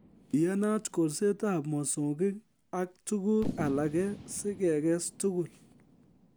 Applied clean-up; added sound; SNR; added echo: none; Fireworks; 14 dB; none.